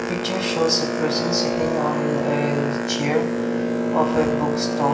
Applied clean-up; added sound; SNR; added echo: none; Boat, Water vehicle; -1 dB; reverberation time 0.7 s.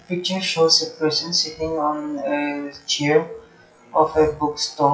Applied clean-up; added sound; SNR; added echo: classical method WPE with log-MMSE.